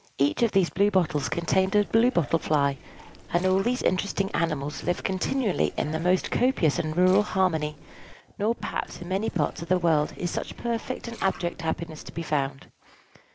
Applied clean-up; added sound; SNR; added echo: none; Liquid; 20 dB; none.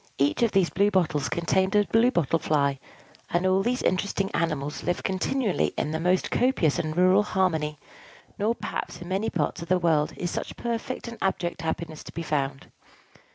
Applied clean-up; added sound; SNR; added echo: none; none; none; none.